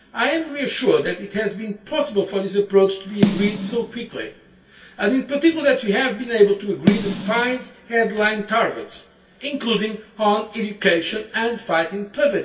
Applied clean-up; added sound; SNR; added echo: none; Snare drum; 5 dB; reverberation time 0.2 s.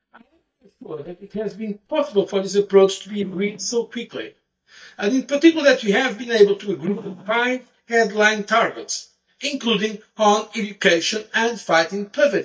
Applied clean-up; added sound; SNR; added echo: neural mask model DeepFilterNet 3.